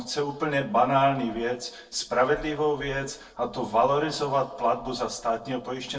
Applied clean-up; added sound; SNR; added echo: neural separator model SepFormer DNS4.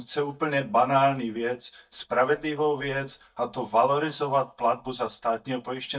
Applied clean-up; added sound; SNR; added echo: neural mask model DeepFilterNet 3.